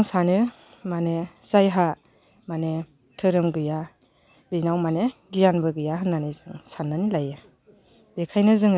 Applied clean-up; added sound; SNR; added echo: none; none; none; none.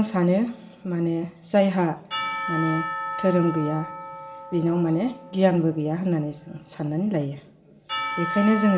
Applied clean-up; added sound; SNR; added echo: none; Church bell / Percussion; 10 dB; reverberation time 1.3 s.